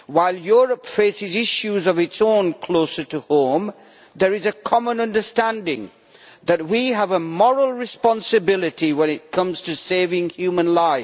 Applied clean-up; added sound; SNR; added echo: none; none; none; none.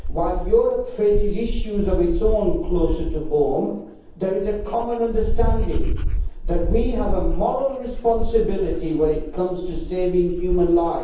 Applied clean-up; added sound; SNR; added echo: none; Dog; 1 dB; reverberation time 0.9 s.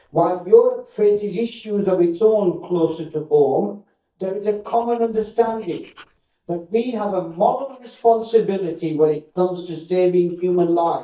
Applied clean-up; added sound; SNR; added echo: neural mask model DeepFilterNet 3.